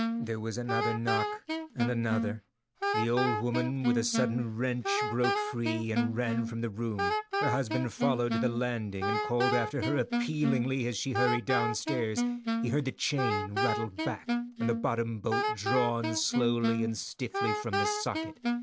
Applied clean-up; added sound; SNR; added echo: none; Wind instrument, woodwind instrument; 0 dB; none.